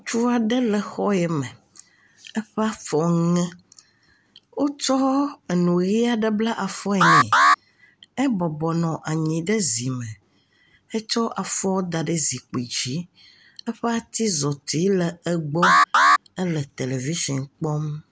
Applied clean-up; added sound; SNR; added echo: none; Alarm; -4 dB; none.